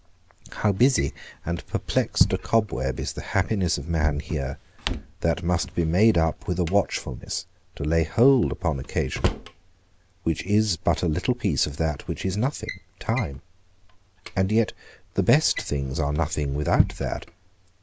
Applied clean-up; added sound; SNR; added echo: none; Drawer open or close; 10 dB; none.